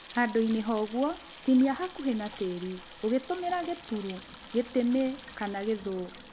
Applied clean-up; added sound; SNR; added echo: none; Sink (filling or washing) / Water tap, faucet; 12 dB; none.